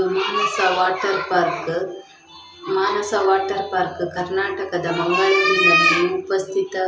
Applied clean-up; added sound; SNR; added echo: none; none; none; none.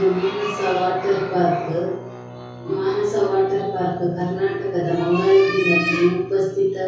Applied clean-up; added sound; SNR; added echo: none; Guitar; 17 dB; reverberation time 0.6 s.